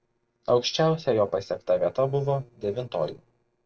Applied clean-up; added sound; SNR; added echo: neural separator model SepFormer DNS4.